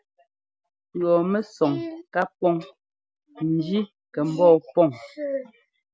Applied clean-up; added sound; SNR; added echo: none; none; none; none.